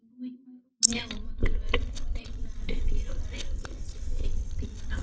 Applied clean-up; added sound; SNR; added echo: neural mask model DeepFilterNet 3.